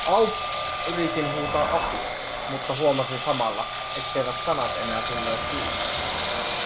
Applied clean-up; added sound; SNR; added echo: none; Engine; -2 dB; none.